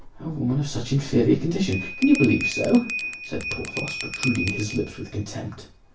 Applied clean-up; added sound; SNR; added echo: none; Bell; 9 dB; reverberation time 0.3 s.